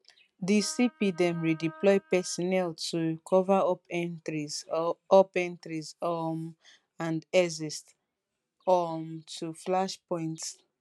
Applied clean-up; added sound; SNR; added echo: neural mask model RNNoise.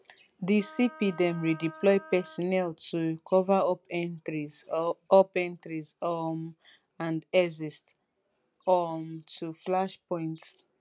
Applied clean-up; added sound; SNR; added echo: none; Wind instrument, woodwind instrument; 19 dB; none.